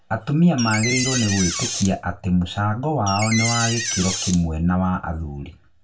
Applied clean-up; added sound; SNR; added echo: none; Door; 4 dB; reverberation time 0.2 s.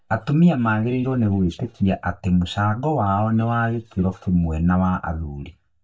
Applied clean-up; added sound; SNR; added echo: neural mask model DeepFilterNet 3.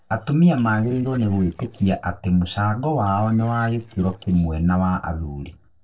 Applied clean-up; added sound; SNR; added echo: neural separator model SepFormer DNS4.